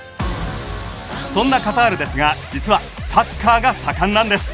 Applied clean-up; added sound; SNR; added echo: none; none; none; none.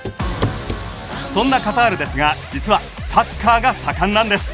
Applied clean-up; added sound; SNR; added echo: none; Walk, footsteps / Run / Wood; 9 dB; none.